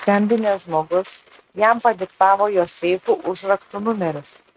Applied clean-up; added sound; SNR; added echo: neural mask model RNNoise.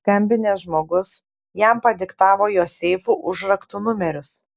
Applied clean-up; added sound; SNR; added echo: none; none; none; none.